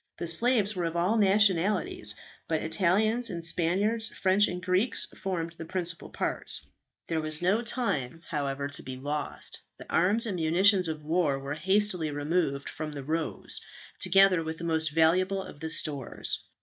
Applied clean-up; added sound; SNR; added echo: neural mask model DeepFilterNet 3.